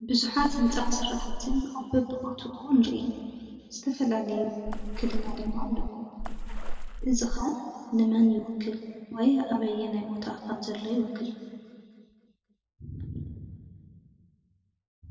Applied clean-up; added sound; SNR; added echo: none; Water / Splash, splatter; 0 dB; reverberation time 2.1 s.